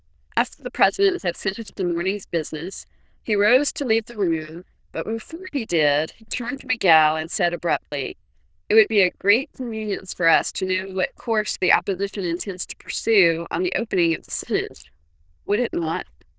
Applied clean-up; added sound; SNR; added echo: neural diffusion model UNIVERSE++.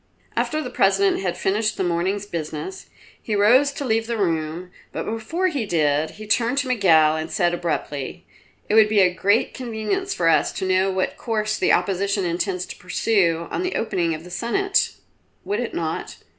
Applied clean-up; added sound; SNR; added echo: none; none; none; none.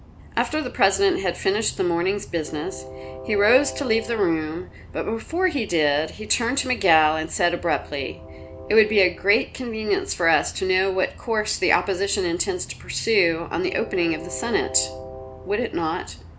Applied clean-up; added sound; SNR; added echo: none; Train; 16 dB; none.